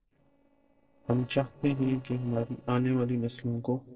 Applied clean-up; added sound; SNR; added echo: neural separator model SepFormer DNS4.